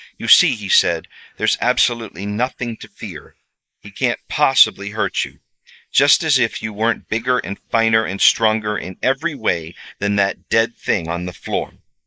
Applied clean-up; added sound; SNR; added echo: neural mask model Resemble Enhance denoiser.